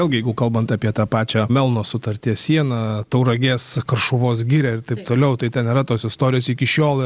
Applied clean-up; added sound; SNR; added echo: none; none; none; none.